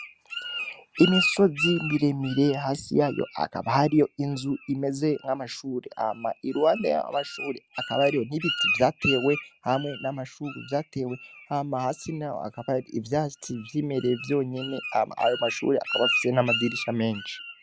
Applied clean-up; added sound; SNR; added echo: none; Bird; 8 dB; none.